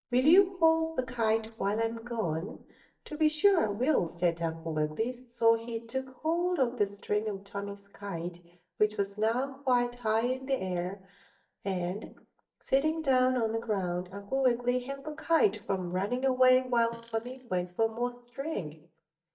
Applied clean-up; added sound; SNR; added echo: neural mask model DeepFilterNet 3.